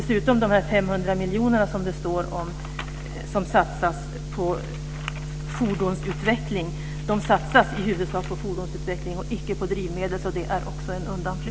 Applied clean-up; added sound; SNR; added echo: none; none; none; none.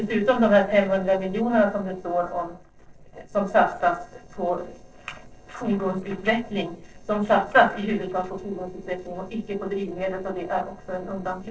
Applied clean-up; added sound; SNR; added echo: neural separator model SepFormer DNS4.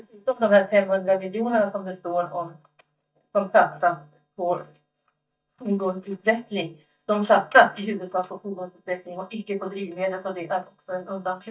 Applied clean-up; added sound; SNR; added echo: neural mask model DeepFilterNet 3.